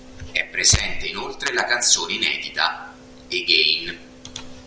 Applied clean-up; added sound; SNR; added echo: none; none; none; none.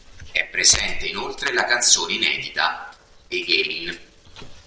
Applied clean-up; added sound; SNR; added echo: neural separator model SepFormer DNS4.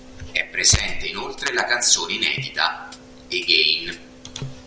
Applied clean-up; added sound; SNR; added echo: none; Hi-hat; 20 dB; none.